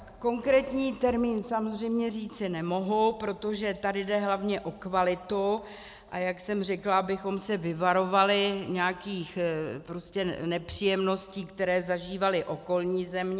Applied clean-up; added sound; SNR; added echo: none; none; none; none.